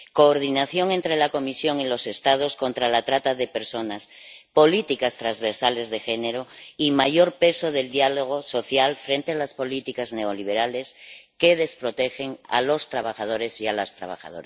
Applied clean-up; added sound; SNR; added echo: none; none; none; none.